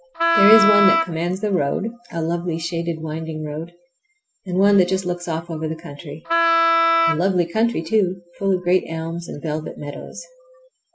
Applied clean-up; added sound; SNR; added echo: none; Wind instrument, woodwind instrument; -3 dB; none.